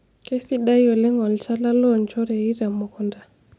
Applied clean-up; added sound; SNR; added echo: none; none; none; none.